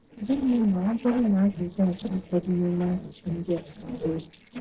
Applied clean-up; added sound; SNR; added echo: neural separator model SepFormer DNS4.